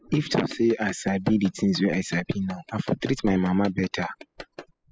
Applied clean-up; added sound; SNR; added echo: classical method spectral subtraction.